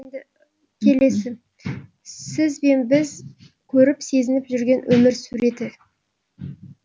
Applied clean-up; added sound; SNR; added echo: none; none; none; none.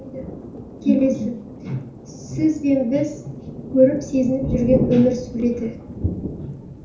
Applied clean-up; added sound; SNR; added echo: none; Thunder; 8 dB; reverberation time 0.7 s.